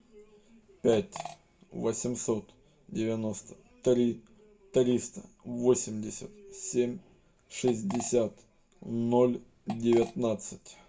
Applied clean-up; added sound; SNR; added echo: none; Fart; 14 dB; reverberation time 0.2 s.